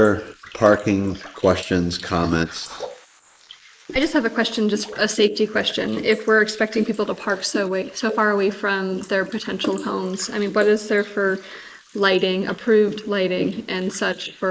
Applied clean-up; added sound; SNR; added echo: neural mask model Resemble Enhance denoiser.